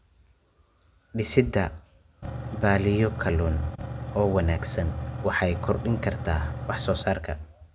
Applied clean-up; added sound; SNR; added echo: none; Engine / Truck / Car; 7 dB; none.